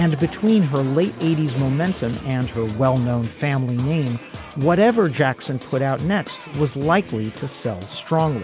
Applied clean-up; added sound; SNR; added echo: none; none; none; none.